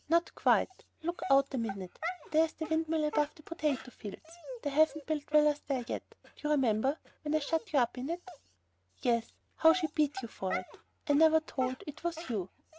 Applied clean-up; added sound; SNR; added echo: none; Dog; 15 dB; none.